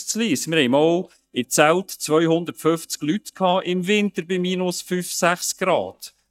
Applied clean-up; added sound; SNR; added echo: neural mask model DeepFilterNet 3.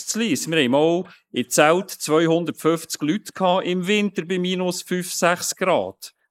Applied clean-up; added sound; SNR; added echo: neural mask model Resemble Enhance denoiser.